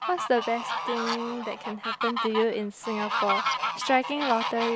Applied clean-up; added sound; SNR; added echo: none; Fowl; 3 dB; none.